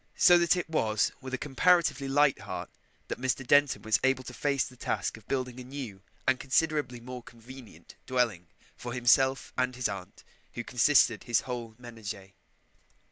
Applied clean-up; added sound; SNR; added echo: none; none; none; none.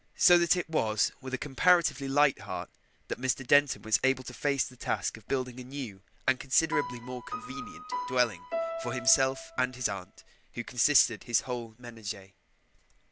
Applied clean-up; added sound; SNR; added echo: none; Piano; 7 dB; none.